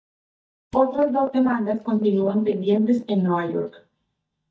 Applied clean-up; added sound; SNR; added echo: neural mask model DeepFilterNet 3.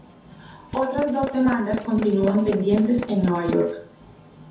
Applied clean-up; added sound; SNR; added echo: none; Tools; 8 dB; reverberation time 0.5 s.